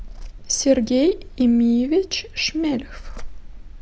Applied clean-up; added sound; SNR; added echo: none; Purr; 14 dB; none.